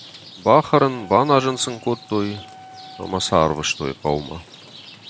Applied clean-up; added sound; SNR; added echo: none; Rain + Wind instrument, woodwind instrument; 19 dB; none.